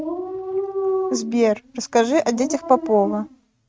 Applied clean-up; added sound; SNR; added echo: neural mask model RNNoise.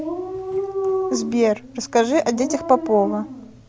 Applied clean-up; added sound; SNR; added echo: none; Dog; 6 dB; none.